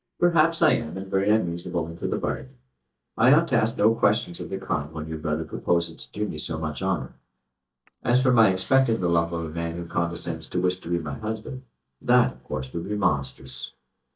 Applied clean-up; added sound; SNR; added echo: neural mask model DeepFilterNet 3.